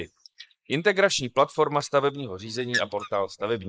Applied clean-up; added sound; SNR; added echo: neural mask model Resemble Enhance denoiser.